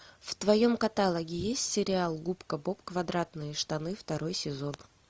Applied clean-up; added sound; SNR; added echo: none; none; none; none.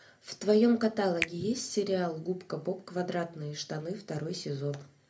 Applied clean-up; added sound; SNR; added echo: none; Finger snapping; 13 dB; reverberation time 0.3 s.